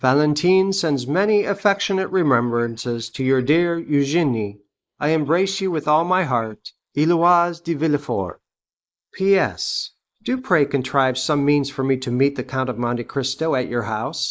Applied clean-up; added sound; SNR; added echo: neural mask model Resemble Enhance denoiser.